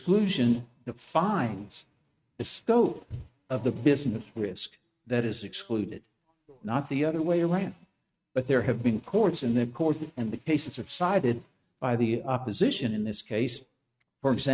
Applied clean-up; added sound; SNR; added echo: neural mask model RNNoise.